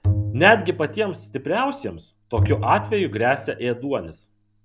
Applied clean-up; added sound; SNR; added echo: none; Bowed string instrument; 6 dB; none.